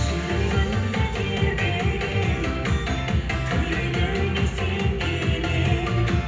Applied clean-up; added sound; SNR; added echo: none; none; none; reverberation time 0.8 s.